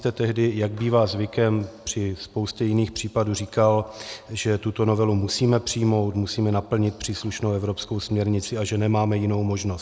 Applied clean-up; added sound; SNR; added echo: none; none; none; none.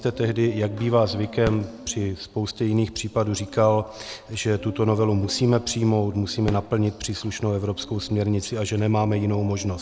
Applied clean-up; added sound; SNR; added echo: none; Dog + Fireworks; 16 dB; none.